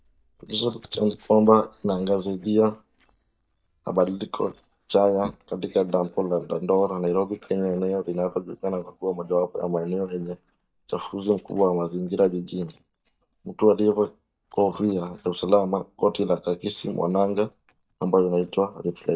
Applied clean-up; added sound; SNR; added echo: neural mask model DeepFilterNet 3.